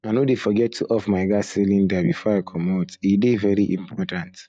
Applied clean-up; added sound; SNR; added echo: neural mask model DeepFilterNet 3.